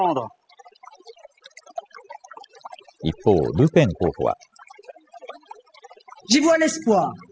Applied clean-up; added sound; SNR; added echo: classical method spectral subtraction.